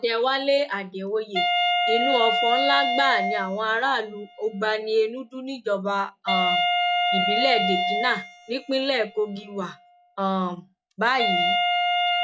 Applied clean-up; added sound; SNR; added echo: classical method log-MMSE.